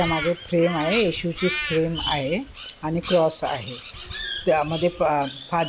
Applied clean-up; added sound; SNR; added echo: none; Crow; 7 dB; none.